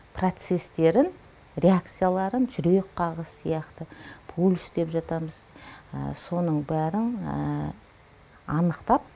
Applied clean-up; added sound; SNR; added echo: none; none; none; none.